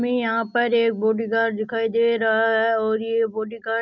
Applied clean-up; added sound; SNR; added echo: none; none; none; none.